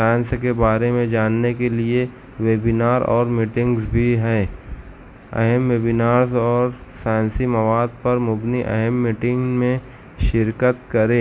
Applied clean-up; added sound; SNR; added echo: none; none; none; none.